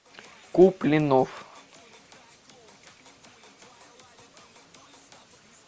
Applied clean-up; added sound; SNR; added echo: none; none; none; none.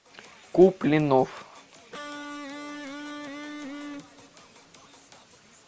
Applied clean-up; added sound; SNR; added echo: none; Electric guitar; 11 dB; none.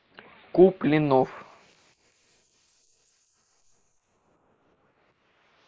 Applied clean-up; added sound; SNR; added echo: neural mask model Resemble Enhance denoiser.